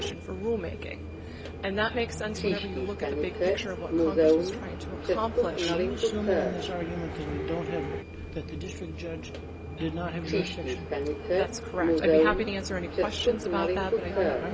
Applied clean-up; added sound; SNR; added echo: none; Subway, metro, underground; -4 dB; none.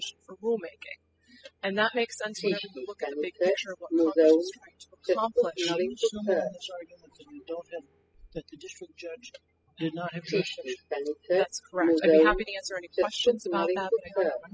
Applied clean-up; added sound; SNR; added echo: classical method spectral subtraction.